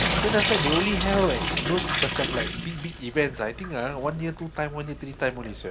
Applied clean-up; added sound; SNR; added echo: none; Drip / Sink (filling or washing); 0 dB; reverberation time 1.1 s.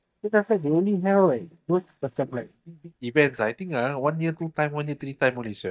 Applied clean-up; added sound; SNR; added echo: neural mask model DeepFilterNet 3.